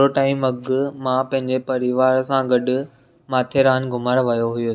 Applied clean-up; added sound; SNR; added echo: none; none; none; none.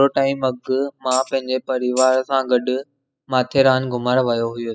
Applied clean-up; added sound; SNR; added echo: classical method spectral subtraction.